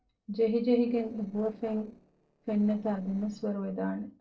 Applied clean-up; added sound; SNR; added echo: neural separator model SepFormer DNS4.